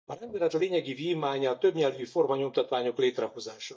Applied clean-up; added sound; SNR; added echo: neural mask model DeepFilterNet 3.